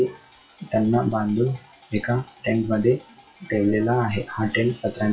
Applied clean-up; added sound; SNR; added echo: classical method WPE with log-MMSE.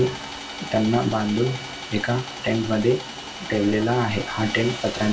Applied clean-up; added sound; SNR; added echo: none; Sawing; 12 dB; reverberation time 0.2 s.